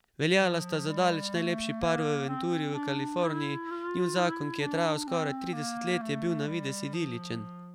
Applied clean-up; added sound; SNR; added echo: none; Wind instrument, woodwind instrument; 6 dB; none.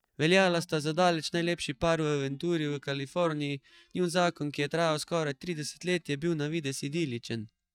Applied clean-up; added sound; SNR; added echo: neural mask model DeepFilterNet 3.